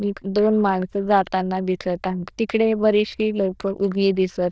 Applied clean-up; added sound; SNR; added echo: neural diffusion model UNIVERSE++.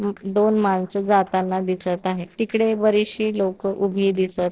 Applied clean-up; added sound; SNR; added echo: neural separator model SepFormer DNS4.